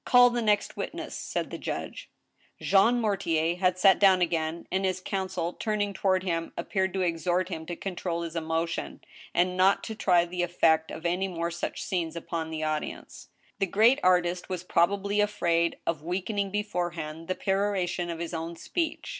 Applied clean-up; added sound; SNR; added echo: none; none; none; none.